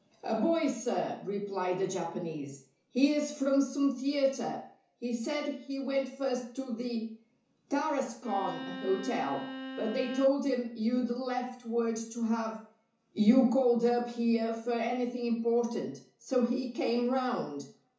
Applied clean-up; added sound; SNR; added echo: none; Bowed string instrument; 10 dB; reverberation time 0.9 s.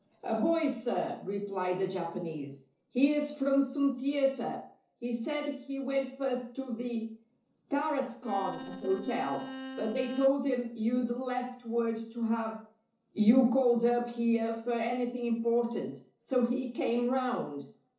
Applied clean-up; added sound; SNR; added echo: neural separator model SepFormer DNS4.